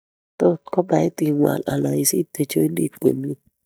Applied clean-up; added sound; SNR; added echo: neural mask model DeepFilterNet 3.